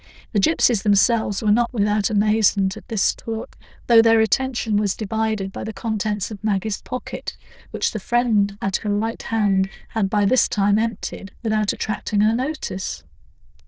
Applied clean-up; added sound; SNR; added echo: neural diffusion model UNIVERSE++.